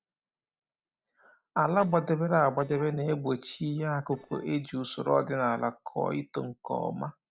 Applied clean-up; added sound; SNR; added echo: neural separator model SepFormer DNS4.